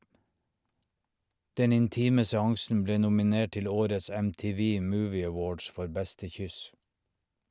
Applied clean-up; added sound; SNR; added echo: none; none; none; none.